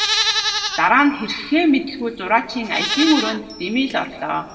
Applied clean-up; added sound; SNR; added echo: none; Livestock, farm animals, working animals; 5 dB; reverberation time 1.0 s.